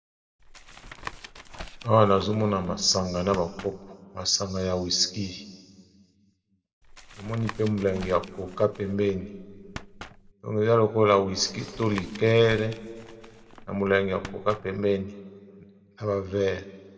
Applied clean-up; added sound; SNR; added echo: none; Tap; 16 dB; reverberation time 1.4 s.